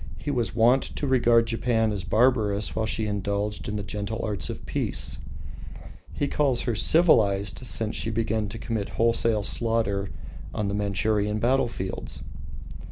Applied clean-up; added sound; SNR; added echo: none; Purr; 4 dB; none.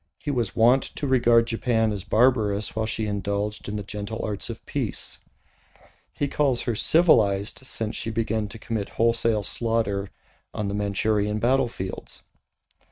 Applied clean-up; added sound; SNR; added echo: neural mask model RNNoise.